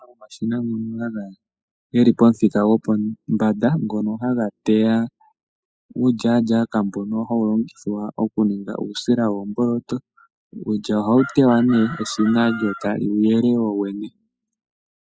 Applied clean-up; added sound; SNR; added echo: classical method spectral subtraction.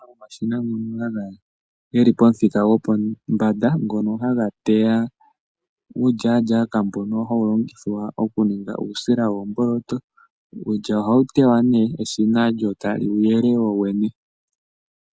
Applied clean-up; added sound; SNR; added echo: none; none; none; none.